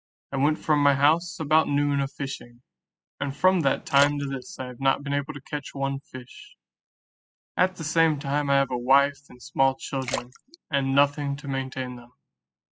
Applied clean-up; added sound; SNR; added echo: classical method spectral subtraction.